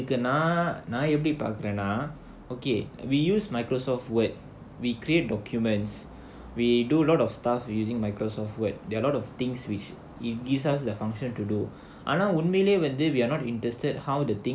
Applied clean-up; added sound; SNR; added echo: none; none; none; none.